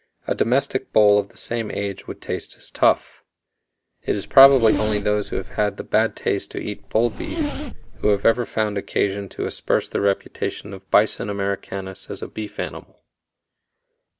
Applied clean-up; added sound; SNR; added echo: none; Zipper (clothing); 6 dB; none.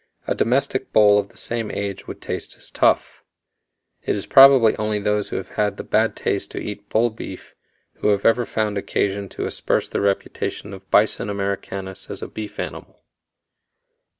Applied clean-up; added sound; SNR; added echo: none; none; none; none.